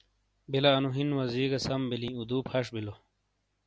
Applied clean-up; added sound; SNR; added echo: none; none; none; none.